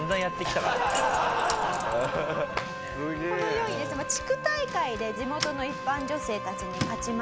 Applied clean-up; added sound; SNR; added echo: none; Keys jangling + Wind instrument, woodwind instrument; 7 dB; none.